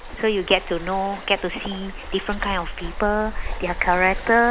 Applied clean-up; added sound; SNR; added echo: none; Waves, surf; 8 dB; none.